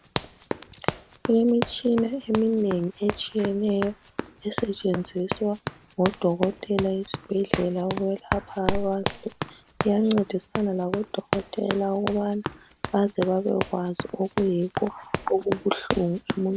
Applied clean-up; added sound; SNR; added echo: none; Run; 7 dB; none.